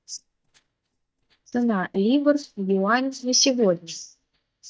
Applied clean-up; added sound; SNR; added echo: neural mask model DeepFilterNet 3.